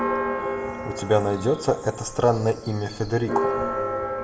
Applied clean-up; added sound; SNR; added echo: none; Church bell; 3 dB; reverberation time 0.6 s.